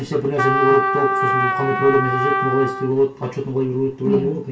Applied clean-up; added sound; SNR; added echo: none; Trumpet; 2 dB; reverberation time 0.2 s.